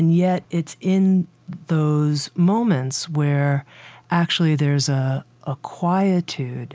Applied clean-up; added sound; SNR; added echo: none; none; none; none.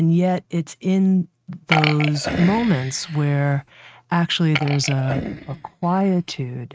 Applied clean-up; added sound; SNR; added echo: neural mask model RNNoise.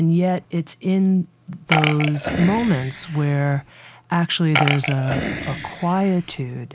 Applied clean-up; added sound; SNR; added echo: none; Burping, eructation; 5 dB; none.